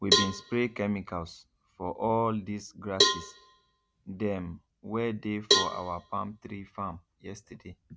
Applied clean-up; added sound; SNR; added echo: none; Cowbell; -2 dB; none.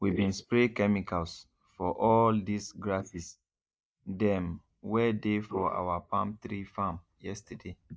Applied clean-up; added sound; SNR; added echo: neural mask model Resemble Enhance denoiser.